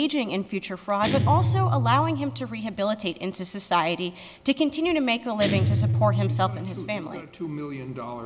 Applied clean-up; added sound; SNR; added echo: none; Guitar; 2 dB; none.